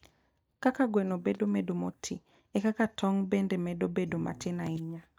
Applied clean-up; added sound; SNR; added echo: neural mask model DeepFilterNet 3.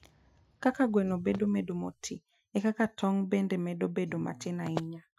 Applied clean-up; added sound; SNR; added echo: classical method Wiener filter.